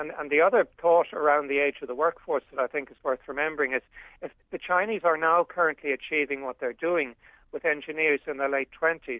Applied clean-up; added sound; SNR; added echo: none; none; none; none.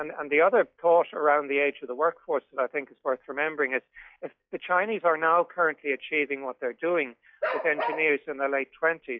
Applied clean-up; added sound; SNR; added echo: classical method log-MMSE.